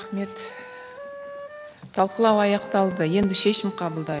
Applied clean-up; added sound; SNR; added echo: none; Wind instrument, woodwind instrument; 15 dB; none.